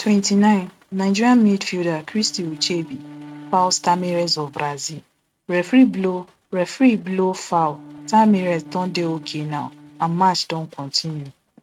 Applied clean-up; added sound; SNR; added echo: neural mask model RNNoise.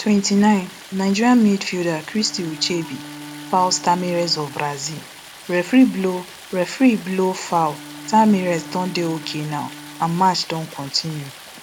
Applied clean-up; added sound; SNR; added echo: none; Stream + Bowed string instrument; 17 dB; none.